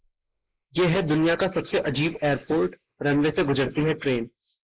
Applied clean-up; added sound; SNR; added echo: neural mask model Resemble Enhance denoiser.